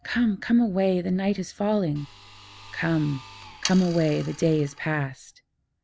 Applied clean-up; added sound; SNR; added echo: none; Sawing; 15 dB; none.